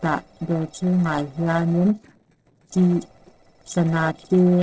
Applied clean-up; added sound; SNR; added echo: neural separator model SepFormer DNS4.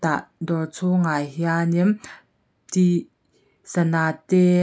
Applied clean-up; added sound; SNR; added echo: none; none; none; none.